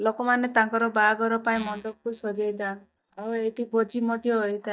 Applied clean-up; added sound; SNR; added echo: neural mask model DeepFilterNet 3.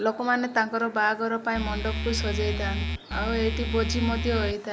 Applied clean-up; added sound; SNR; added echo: none; Musical instrument; 2 dB; none.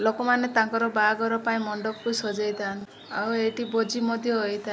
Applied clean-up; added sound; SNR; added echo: none; none; none; none.